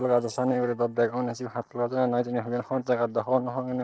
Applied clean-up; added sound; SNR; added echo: neural separator model SepFormer DNS4.